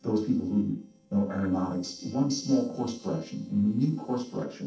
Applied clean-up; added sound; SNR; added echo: neural separator model SepFormer DNS4.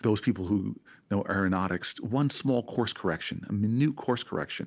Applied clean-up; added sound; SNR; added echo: none; none; none; none.